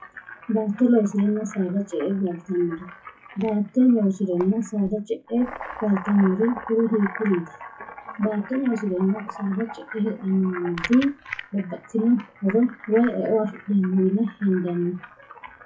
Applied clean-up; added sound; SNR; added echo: classical method WPE with log-MMSE.